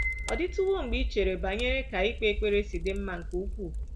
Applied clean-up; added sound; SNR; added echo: none; Fire + Piano; 4 dB; none.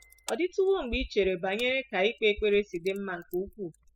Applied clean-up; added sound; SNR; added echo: classical method spectral subtraction.